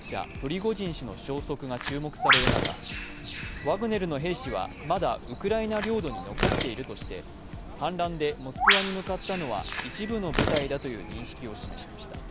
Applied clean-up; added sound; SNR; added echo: none; Tearing + Bird; 0 dB; none.